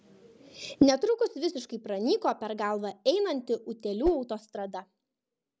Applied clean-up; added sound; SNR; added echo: none; Whoosh, swoosh, swish; 11 dB; none.